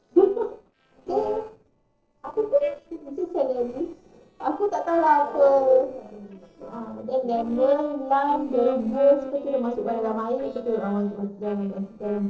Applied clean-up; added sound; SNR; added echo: neural separator model SepFormer DNS4.